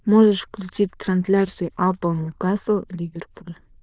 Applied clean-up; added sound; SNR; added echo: neural diffusion model UNIVERSE++.